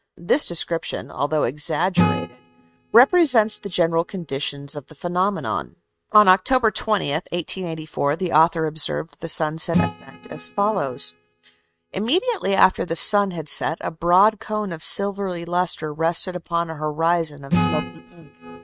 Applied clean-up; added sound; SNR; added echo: neural mask model RNNoise.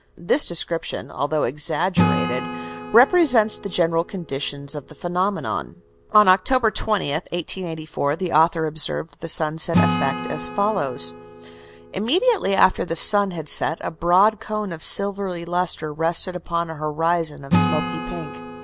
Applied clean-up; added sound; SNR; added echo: none; Acoustic guitar / Strum; 8 dB; none.